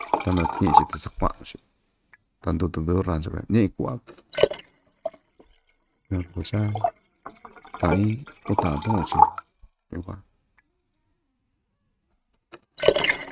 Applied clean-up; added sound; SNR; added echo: neural mask model RNNoise.